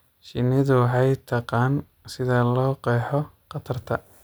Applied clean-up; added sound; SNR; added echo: none; none; none; none.